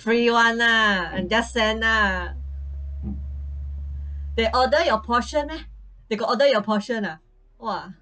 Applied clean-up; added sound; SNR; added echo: none; Engine; 12 dB; none.